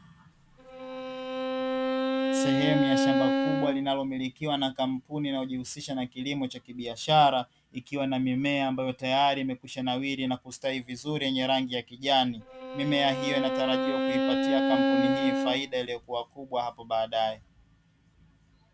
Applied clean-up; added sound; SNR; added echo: none; Bowed string instrument; -2 dB; none.